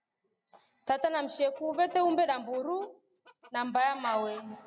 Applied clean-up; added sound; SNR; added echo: none; Chicken, rooster; 18 dB; none.